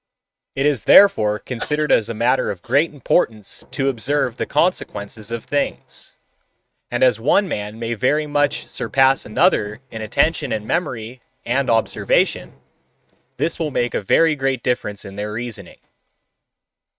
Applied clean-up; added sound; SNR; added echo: neural mask model RNNoise.